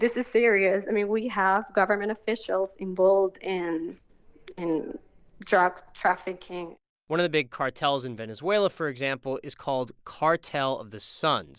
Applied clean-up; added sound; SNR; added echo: none; none; none; none.